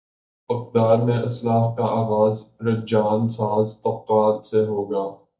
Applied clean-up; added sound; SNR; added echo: neural mask model DeepFilterNet 3.